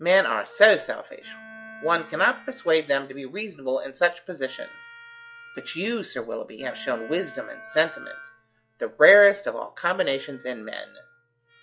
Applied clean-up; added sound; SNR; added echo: classical method log-MMSE.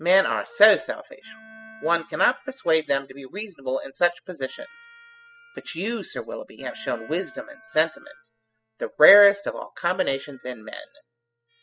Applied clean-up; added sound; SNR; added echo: classical method spectral subtraction.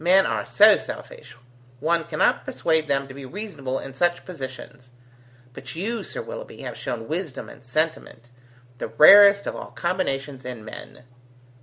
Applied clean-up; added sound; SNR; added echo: none; none; none; none.